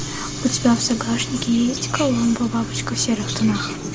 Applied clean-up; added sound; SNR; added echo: none; none; none; none.